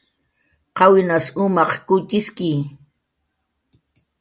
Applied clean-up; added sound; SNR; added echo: none; none; none; none.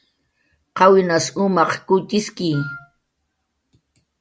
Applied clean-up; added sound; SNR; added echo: none; Wind instrument, woodwind instrument; 16 dB; none.